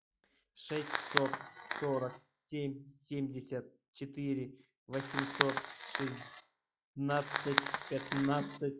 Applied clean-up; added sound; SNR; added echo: classical method log-MMSE.